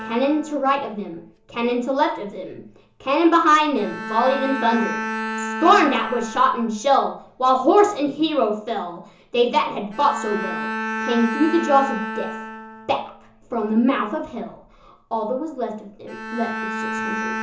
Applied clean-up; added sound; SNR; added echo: none; Bowed string instrument; 9 dB; reverberation time 0.8 s.